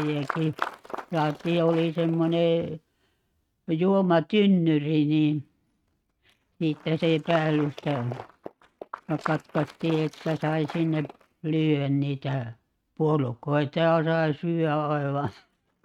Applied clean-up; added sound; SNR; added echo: neural mask model RNNoise.